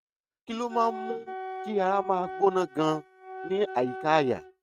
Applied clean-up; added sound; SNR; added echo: neural mask model RNNoise.